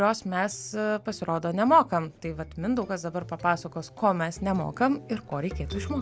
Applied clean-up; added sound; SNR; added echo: none; none; none; none.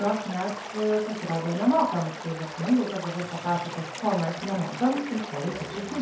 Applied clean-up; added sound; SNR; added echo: none; Stream / Liquid; 10 dB; reverberation time 0.5 s.